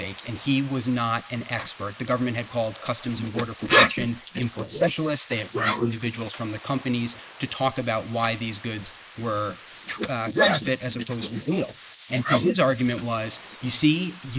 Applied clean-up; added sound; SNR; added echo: neural mask model Resemble Enhance denoiser.